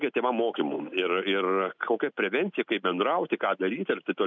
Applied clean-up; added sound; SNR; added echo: none; none; none; none.